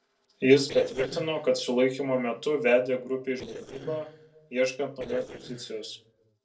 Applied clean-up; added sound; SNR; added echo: neural separator model SepFormer DNS4.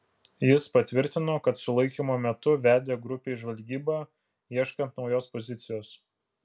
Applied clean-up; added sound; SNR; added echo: none; none; none; none.